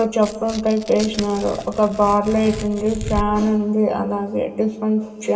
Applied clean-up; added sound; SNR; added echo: none; Tearing; 14 dB; reverberation time 1.7 s.